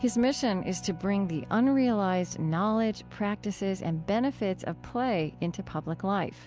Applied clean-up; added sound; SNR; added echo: none; none; none; none.